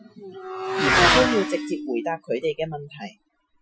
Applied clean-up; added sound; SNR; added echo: classical method Wiener filter.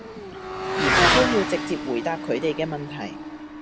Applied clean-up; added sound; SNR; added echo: none; Motorcycle / Accelerating, revving, vroom; -2 dB; none.